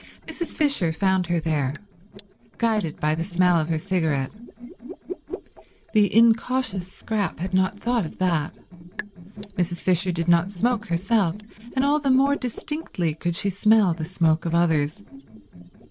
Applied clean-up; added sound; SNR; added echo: neural separator model SepFormer DNS4.